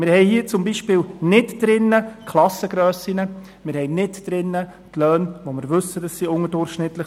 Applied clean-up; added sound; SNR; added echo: none; none; none; none.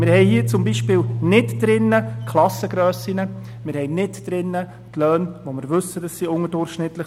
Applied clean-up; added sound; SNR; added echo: none; Piano; 7 dB; none.